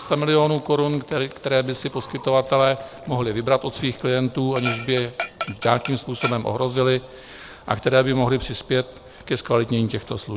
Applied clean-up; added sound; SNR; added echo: none; Dog; 16 dB; none.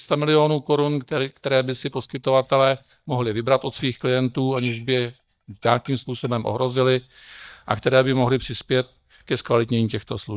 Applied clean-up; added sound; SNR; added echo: neural mask model DeepFilterNet 3.